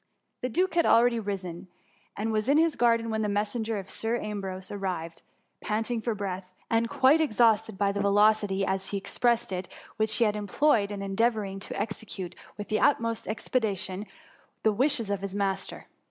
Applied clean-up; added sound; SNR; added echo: none; none; none; none.